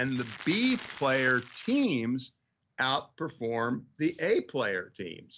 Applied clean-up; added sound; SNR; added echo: none; Crackle; 15 dB; none.